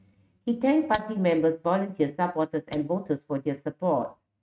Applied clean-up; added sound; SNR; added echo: neural mask model RNNoise.